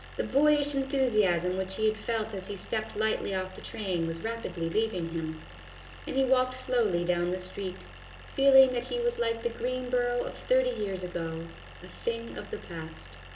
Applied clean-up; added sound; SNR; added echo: none; Idling; 16 dB; reverberation time 1.8 s.